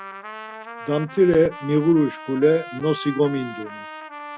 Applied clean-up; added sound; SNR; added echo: none; Trumpet; 14 dB; none.